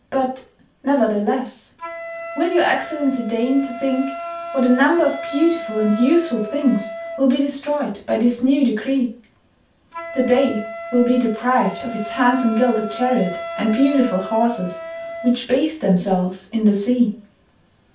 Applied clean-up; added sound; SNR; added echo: none; Wind instrument, woodwind instrument; 13 dB; reverberation time 0.3 s.